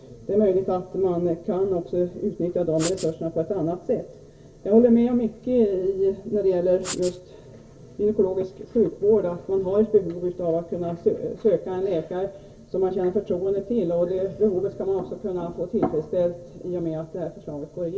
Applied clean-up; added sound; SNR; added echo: none; Writing; 12 dB; reverberation time 0.1 s.